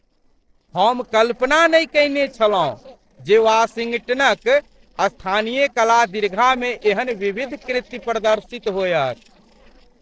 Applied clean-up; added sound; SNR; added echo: neural separator model SepFormer DNS4.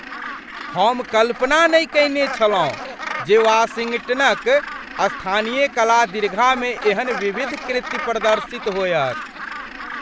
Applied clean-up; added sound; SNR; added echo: none; Gull, seagull; 11 dB; none.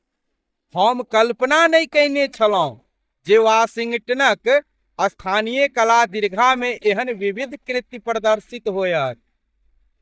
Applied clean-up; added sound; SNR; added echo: neural mask model DeepFilterNet 3.